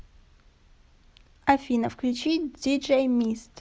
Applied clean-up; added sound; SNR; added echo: none; none; none; none.